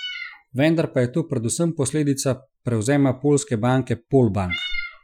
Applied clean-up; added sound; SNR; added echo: classical method Wiener filter.